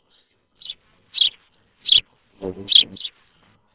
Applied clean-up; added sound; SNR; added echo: neural separator model SepFormer WHAMR!.